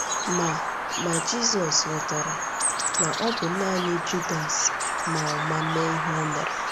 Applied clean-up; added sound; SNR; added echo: none; Bird vocalization, bird call, bird song; -1 dB; none.